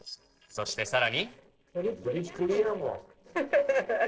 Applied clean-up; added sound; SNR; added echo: neural separator model SepFormer DNS4.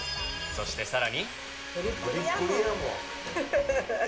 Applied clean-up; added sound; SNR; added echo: none; Domestic sounds, home sounds; 10 dB; reverberation time 1.7 s.